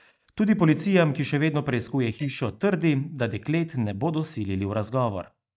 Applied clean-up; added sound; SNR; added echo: neural mask model DeepFilterNet 3.